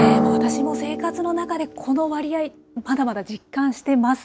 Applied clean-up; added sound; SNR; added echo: none; Drum; 2 dB; none.